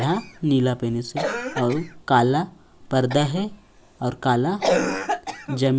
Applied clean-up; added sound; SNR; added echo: none; Cough; 7 dB; none.